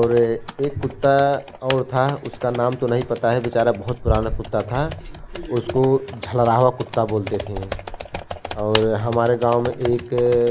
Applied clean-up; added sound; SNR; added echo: none; Computer keyboard; 11 dB; none.